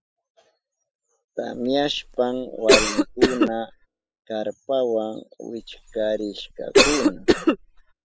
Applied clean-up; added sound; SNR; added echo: classical method spectral subtraction.